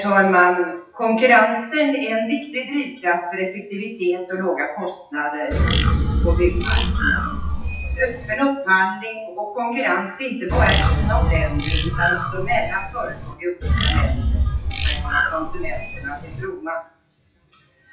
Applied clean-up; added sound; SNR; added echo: classical method WPE with log-MMSE.